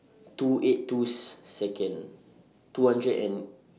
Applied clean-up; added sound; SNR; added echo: none; none; none; none.